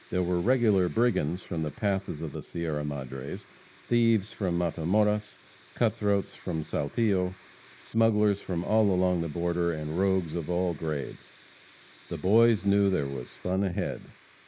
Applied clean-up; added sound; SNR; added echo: neural mask model Resemble Enhance denoiser.